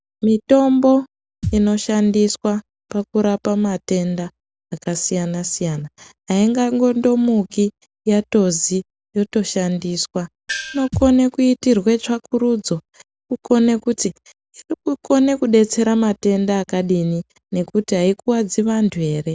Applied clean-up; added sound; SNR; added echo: none; Thump, thud + Gong; 10 dB; none.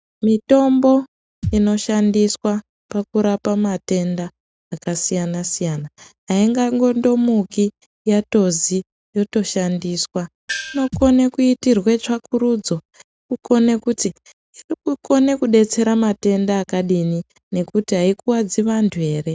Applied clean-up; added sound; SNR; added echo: neural mask model RNNoise.